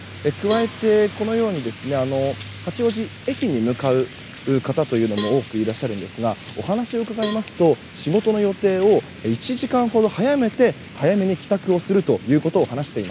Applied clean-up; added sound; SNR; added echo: none; Cowbell; 15 dB; none.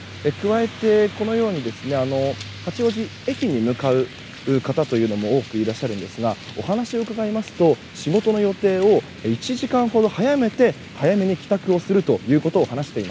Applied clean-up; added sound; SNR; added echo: none; none; none; none.